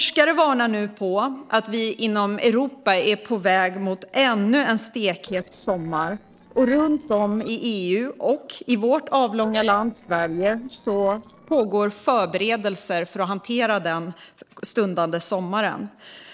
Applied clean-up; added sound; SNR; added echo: neural separator model SepFormer DNS4.